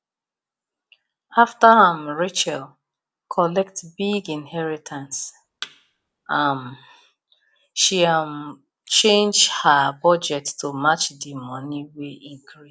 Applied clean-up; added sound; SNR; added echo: none; Thump, thud; 19 dB; none.